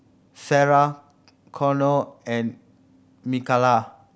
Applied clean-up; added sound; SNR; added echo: none; none; none; none.